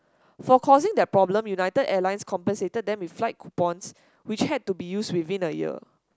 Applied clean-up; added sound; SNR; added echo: none; none; none; none.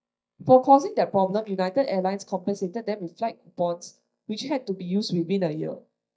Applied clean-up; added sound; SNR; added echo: neural mask model DeepFilterNet 3.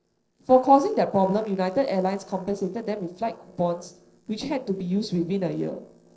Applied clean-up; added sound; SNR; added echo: neural separator model SepFormer DNS4.